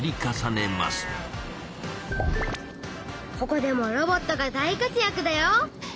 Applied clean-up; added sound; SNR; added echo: none; Livestock, farm animals, working animals; 17 dB; none.